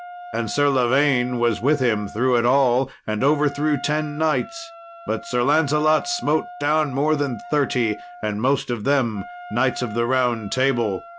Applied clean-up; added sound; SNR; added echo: none; Wind instrument, woodwind instrument; 16 dB; none.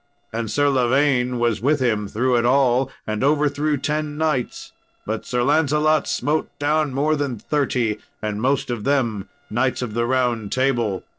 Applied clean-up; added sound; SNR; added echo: neural separator model SepFormer DNS4.